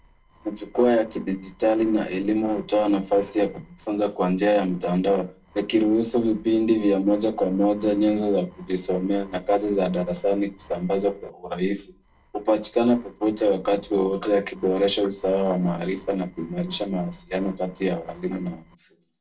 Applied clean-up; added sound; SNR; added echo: neural separator model SepFormer DNS4.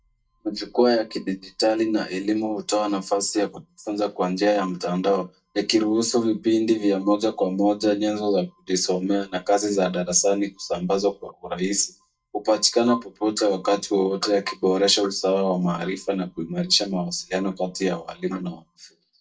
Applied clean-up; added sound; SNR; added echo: neural mask model DeepFilterNet 3.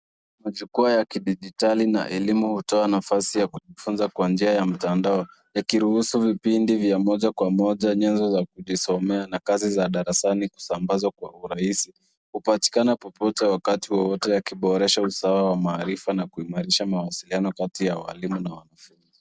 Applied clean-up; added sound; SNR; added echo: none; none; none; none.